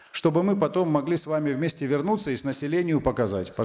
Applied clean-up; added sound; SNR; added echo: neural mask model Resemble Enhance denoiser.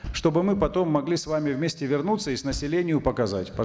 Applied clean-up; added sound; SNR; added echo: none; Bass drum; 16 dB; none.